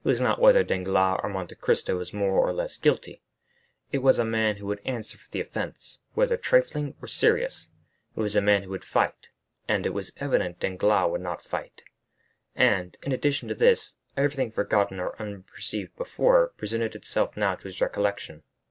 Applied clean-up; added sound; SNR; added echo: none; none; none; none.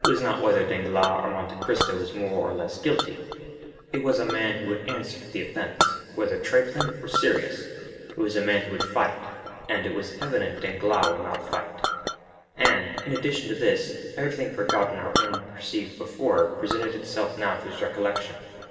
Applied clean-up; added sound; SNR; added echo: none; Chink, clink; 6 dB; reverberation time 2.4 s.